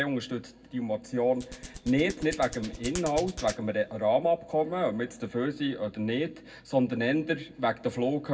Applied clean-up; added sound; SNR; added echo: none; Hands; 14 dB; reverberation time 0.3 s.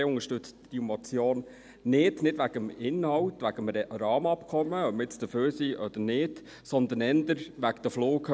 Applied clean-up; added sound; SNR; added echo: none; none; none; none.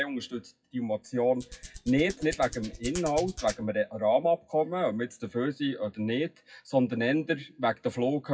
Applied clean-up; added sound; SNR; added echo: classical method WPE with log-MMSE.